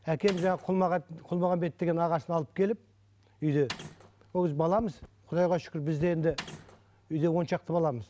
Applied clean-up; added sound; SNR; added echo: none; Mechanisms; 14 dB; none.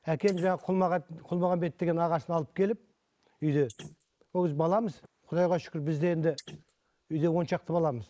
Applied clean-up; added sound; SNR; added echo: neural mask model Resemble Enhance denoiser.